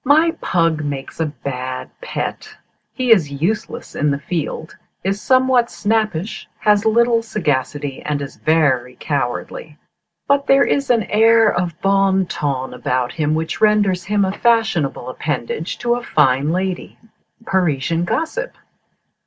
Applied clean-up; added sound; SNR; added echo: none; none; none; none.